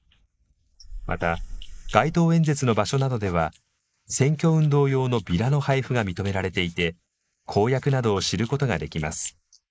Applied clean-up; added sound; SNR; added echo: neural mask model Resemble Enhance denoiser.